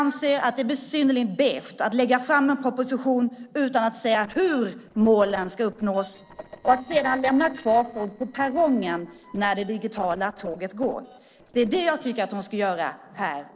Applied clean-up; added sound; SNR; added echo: neural separator model SepFormer DNS4.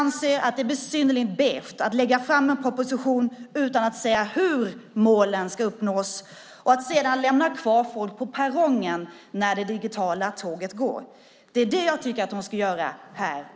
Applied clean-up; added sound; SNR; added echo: none; none; none; none.